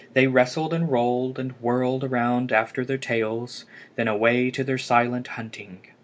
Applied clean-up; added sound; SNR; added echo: none; none; none; none.